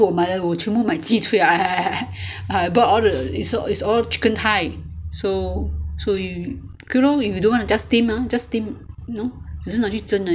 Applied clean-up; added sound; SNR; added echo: none; none; none; none.